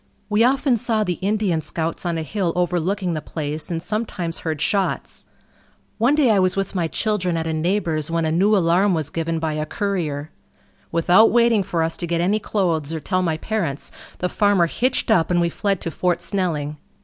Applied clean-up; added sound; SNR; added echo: none; none; none; none.